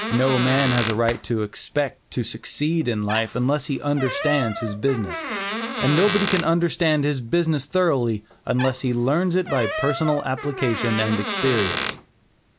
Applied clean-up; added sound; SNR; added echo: none; Door + Clapping; 8 dB; none.